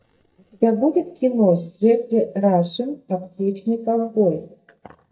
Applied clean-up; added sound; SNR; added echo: neural mask model DeepFilterNet 3.